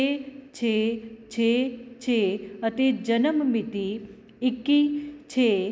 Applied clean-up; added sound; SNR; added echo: none; none; none; none.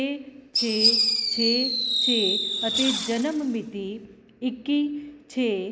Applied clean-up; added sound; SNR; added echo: none; Fireworks; -2 dB; none.